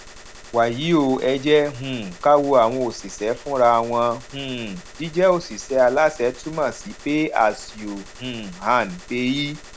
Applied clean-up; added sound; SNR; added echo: none; Gunshot, gunfire; 19 dB; none.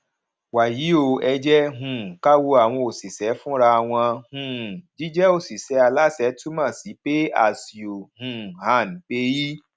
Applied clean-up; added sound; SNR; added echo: none; none; none; none.